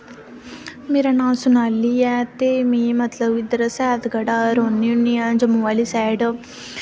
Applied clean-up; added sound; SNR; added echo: none; none; none; none.